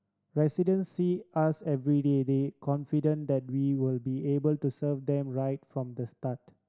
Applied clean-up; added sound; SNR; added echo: none; none; none; none.